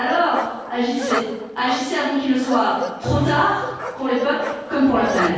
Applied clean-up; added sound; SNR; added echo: none; Bark; 9 dB; reverberation time 1.3 s.